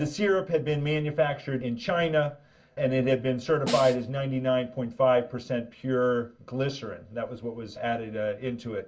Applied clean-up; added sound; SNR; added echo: none; Snare drum; 9 dB; reverberation time 0.2 s.